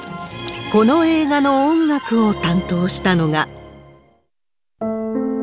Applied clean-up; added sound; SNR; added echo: none; none; none; none.